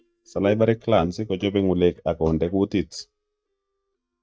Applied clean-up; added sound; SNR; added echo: neural mask model DeepFilterNet 3.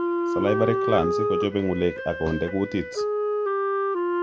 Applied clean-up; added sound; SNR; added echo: none; Wind instrument, woodwind instrument; -1 dB; none.